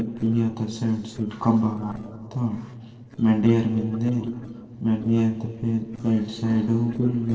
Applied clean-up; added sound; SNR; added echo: neural separator model SepFormer DNS4.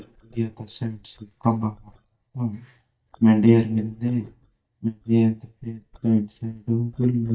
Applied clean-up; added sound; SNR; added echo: neural mask model DeepFilterNet 3.